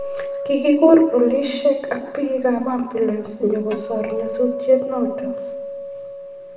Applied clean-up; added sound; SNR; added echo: none; Acoustic guitar; 10 dB; reverberation time 0.9 s.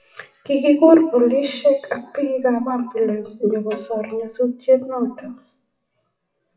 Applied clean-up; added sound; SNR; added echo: classical method WPE with log-MMSE.